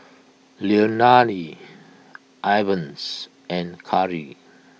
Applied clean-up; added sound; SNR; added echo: none; none; none; none.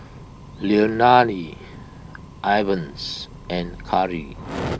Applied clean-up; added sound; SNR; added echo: none; Fire; 13 dB; none.